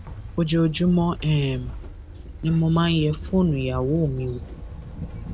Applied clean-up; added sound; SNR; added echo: none; Train; 11 dB; none.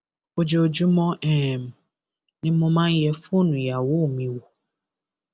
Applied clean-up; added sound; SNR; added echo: none; none; none; none.